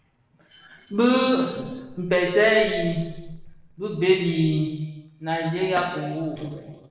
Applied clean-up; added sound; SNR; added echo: neural separator model SepFormer DNS4.